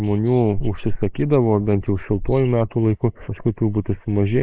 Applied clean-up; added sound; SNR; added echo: neural mask model Resemble Enhance denoiser.